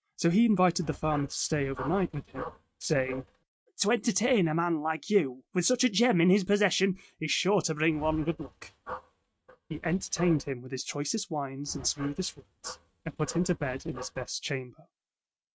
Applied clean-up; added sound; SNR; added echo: neural mask model RNNoise.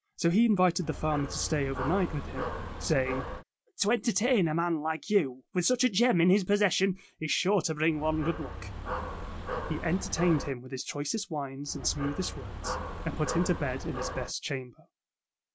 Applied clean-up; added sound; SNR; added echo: none; Dog; 7 dB; none.